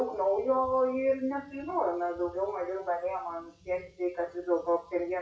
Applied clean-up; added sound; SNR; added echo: classical method WPE with log-MMSE.